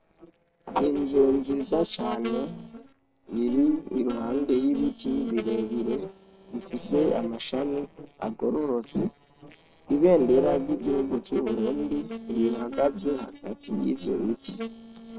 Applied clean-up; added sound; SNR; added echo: neural separator model SepFormer DNS4.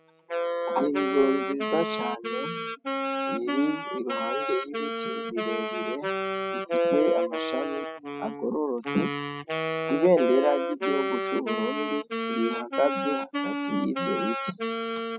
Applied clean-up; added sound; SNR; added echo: classical method spectral subtraction.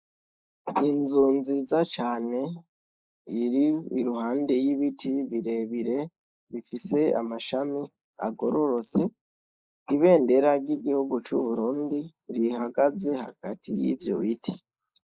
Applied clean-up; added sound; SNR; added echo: neural mask model Resemble Enhance denoiser.